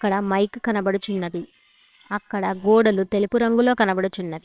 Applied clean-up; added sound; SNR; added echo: neural separator model SepFormer WHAMR!.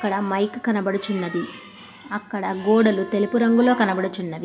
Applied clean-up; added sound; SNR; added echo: none; Bowed string instrument; 16 dB; reverberation time 1.9 s.